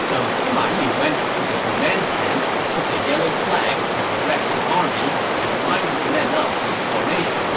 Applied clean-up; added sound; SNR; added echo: none; Stream; -5 dB; reverberation time 0.2 s.